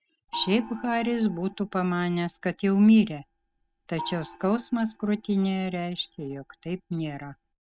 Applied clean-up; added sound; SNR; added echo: neural mask model RNNoise.